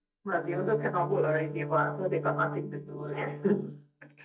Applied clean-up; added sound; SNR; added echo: neural mask model DeepFilterNet 3.